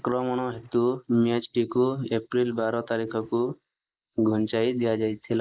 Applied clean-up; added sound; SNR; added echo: neural mask model Resemble Enhance denoiser.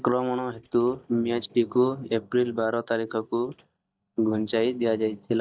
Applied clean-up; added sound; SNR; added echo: neural mask model DeepFilterNet 3.